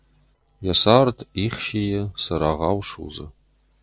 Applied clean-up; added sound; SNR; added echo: neural separator model SepFormer DNS4.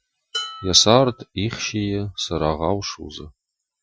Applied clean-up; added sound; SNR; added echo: classical method Wiener filter.